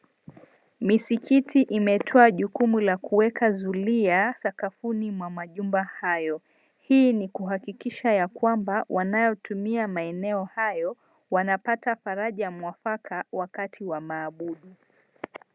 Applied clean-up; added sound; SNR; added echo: none; none; none; none.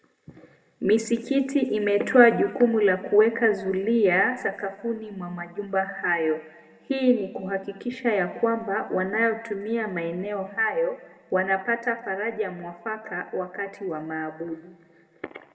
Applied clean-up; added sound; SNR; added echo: none; none; none; reverberation time 1.3 s.